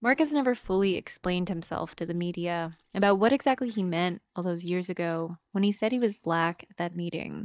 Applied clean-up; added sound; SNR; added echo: neural mask model DeepFilterNet 3.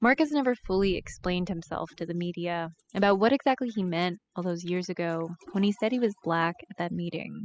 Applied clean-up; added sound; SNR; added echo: classical method spectral subtraction.